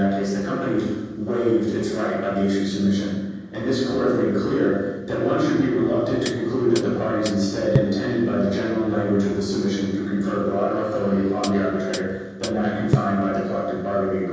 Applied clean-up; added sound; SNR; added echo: none; Hi-hat; 7 dB; reverberation time 1.3 s.